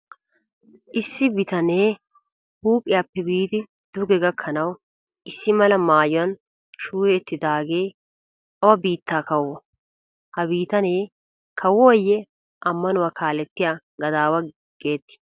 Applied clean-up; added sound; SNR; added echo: none; none; none; none.